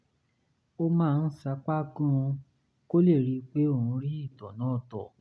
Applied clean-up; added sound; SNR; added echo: none; none; none; none.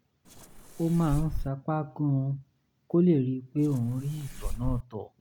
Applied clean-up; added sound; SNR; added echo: none; Fireworks; 6 dB; none.